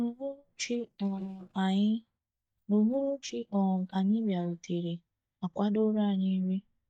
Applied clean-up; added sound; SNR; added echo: neural mask model DeepFilterNet 3.